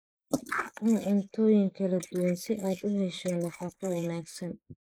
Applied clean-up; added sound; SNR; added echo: neural mask model Resemble Enhance denoiser.